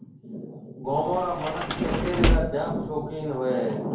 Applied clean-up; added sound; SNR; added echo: none; Sliding door / Slam; 0 dB; reverberation time 2.3 s.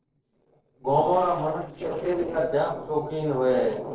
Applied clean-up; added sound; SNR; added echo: neural separator model SepFormer DNS4.